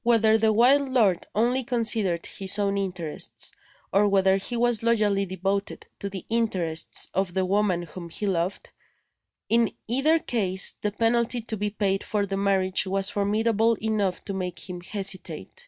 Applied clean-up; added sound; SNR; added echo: none; none; none; none.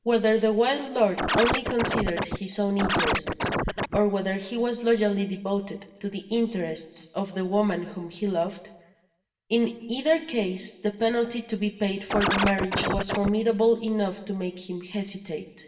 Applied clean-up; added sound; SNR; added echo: none; Scratching (performance technique); 0 dB; reverberation time 1.0 s.